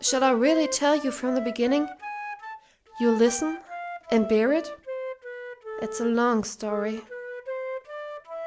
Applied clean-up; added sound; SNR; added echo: none; Wind instrument, woodwind instrument; 10 dB; none.